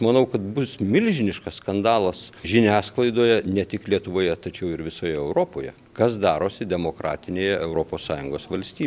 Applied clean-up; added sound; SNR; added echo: none; none; none; none.